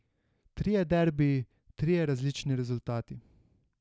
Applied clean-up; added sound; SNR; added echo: none; none; none; none.